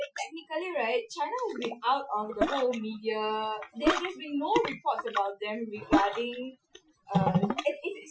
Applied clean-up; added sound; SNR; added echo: classical method Wiener filter.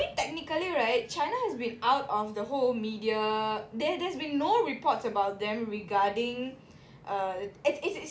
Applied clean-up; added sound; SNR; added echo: none; none; none; none.